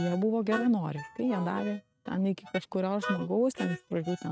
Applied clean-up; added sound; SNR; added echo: neural mask model RNNoise.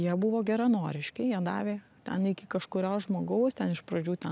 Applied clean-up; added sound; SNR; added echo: none; none; none; none.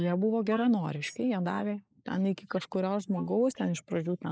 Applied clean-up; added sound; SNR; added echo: neural mask model Resemble Enhance denoiser.